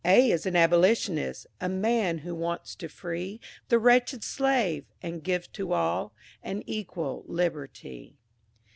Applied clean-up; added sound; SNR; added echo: none; none; none; none.